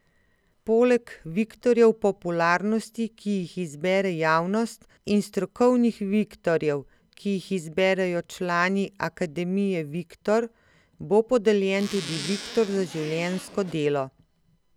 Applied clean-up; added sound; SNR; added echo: none; Zipper (clothing); 13 dB; none.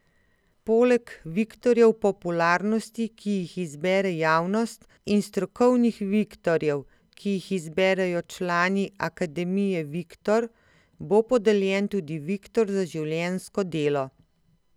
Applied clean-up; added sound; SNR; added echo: none; none; none; none.